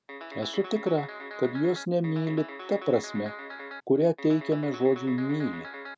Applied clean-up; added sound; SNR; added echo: none; Guitar; 13 dB; none.